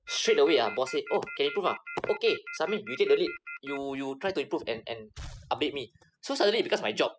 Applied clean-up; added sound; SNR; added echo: classical method spectral subtraction.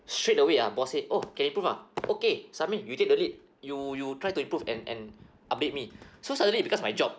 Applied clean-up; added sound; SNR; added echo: none; none; none; none.